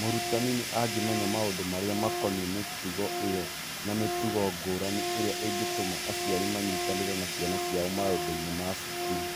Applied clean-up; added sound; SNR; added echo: none; Fire + Organ; 1 dB; none.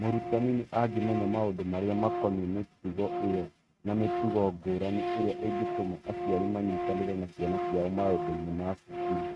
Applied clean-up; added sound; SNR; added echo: neural mask model RNNoise.